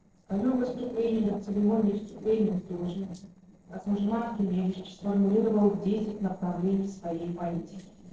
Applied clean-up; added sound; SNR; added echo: neural separator model SepFormer DNS4.